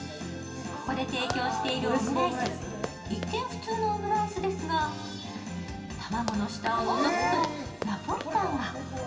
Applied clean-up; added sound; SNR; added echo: none; Run; 12 dB; reverberation time 2.5 s.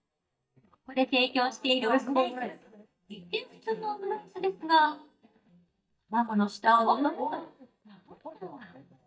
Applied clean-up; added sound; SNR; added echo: neural mask model DeepFilterNet 3.